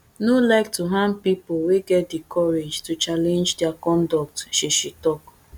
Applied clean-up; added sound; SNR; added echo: none; none; none; none.